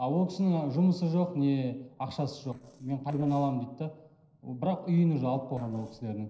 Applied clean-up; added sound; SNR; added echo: neural separator model SepFormer DNS4.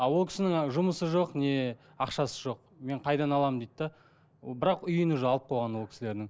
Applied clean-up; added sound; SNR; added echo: none; none; none; none.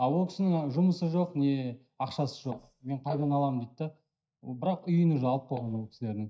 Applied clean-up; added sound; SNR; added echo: neural mask model DeepFilterNet 3.